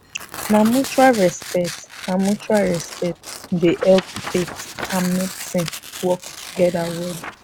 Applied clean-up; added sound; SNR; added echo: none; Tearing; 12 dB; none.